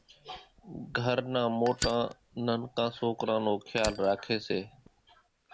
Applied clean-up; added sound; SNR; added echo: none; Fire; 13 dB; none.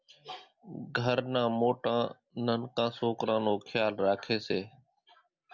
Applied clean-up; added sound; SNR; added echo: none; none; none; none.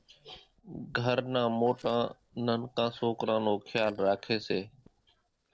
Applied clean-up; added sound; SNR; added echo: neural separator model SepFormer DNS4.